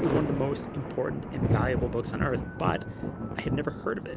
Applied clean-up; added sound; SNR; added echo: none; Thunder; 0 dB; none.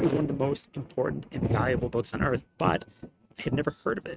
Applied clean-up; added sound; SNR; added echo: neural mask model RNNoise.